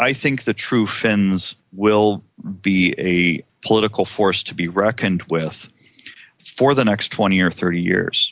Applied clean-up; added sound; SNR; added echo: none; none; none; none.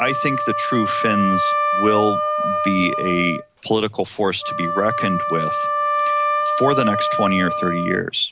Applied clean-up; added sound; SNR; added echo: none; Wind instrument, woodwind instrument; 0 dB; none.